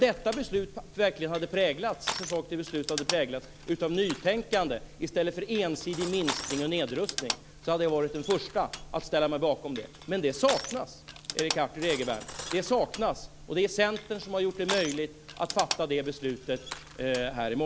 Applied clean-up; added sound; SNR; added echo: none; Crushing + Cutlery, silverware; 10 dB; none.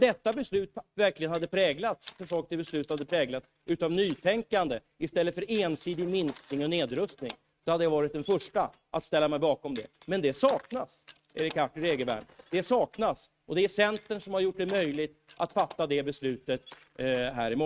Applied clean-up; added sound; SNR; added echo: neural mask model RNNoise.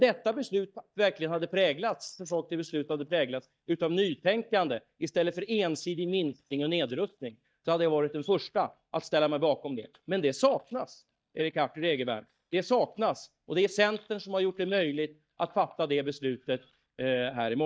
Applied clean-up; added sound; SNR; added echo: neural mask model DeepFilterNet 3.